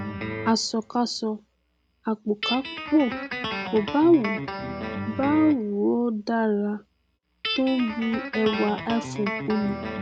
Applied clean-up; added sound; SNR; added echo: none; Guitar; 8 dB; none.